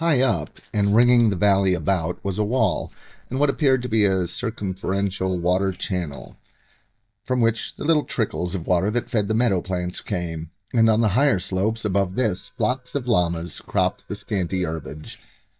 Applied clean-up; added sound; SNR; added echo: neural mask model DeepFilterNet 3.